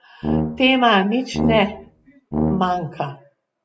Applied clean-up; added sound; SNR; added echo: none; Brass instrument; 3 dB; none.